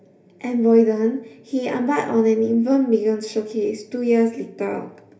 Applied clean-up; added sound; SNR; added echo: none; none; none; reverberation time 0.3 s.